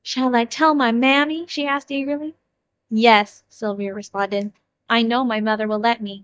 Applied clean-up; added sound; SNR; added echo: neural mask model DeepFilterNet 3.